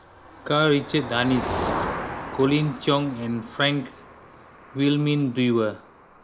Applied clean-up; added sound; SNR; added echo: none; Motor vehicle (road); 10 dB; none.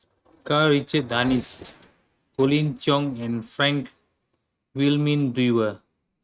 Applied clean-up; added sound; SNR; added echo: neural mask model RNNoise.